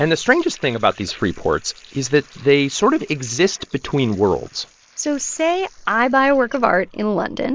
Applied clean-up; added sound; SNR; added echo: neural mask model Resemble Enhance denoiser.